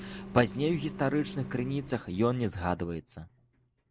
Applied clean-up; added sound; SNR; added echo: none; Engine; 14 dB; none.